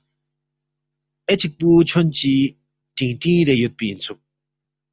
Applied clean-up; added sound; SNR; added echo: none; none; none; none.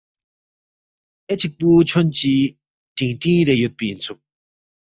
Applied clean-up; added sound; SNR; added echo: neural mask model DeepFilterNet 3.